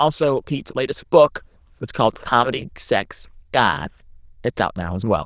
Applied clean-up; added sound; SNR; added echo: neural diffusion model UNIVERSE++.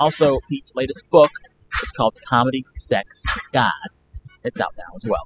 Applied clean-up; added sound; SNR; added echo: classical method spectral subtraction.